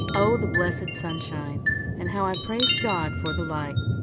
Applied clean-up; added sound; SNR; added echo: none; Thunder + Wind chime; -1 dB; none.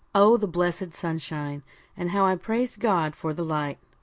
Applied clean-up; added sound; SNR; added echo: none; none; none; none.